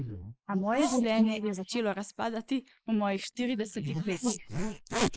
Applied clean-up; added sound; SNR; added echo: neural mask model Resemble Enhance denoiser.